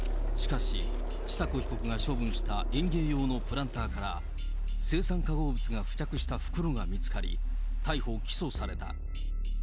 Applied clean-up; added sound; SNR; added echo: none; none; none; none.